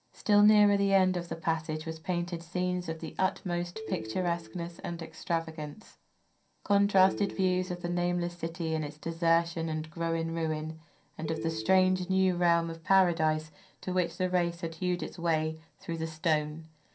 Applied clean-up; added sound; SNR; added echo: none; Telephone; 14 dB; reverberation time 0.3 s.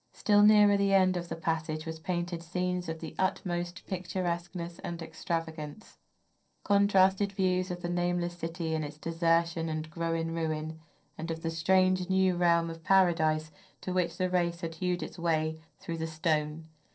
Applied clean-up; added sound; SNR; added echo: neural separator model SepFormer DNS4.